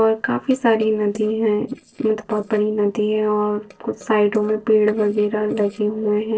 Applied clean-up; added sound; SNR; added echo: neural separator model SepFormer DNS4.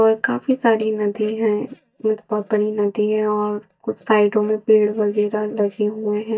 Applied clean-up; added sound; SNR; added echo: neural mask model DeepFilterNet 3.